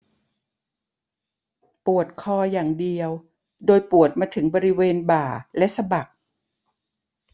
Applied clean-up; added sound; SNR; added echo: none; none; none; none.